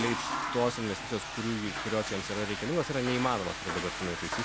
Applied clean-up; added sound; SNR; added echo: none; Toilet flush / Water; 4 dB; none.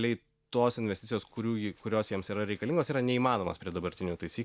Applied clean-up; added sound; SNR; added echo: none; none; none; none.